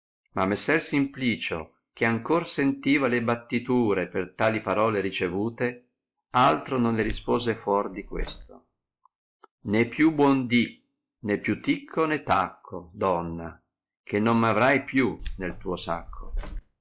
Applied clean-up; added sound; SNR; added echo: classical method log-MMSE.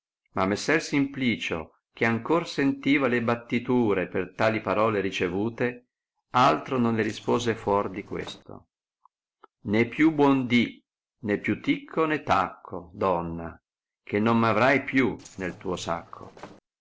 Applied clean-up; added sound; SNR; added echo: neural separator model SepFormer DNS4.